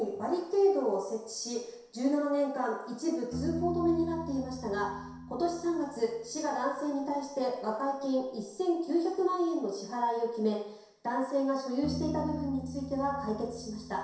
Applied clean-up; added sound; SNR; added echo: none; Piano; 12 dB; reverberation time 0.7 s.